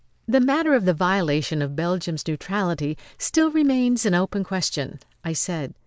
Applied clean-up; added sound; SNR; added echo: neural mask model Resemble Enhance denoiser.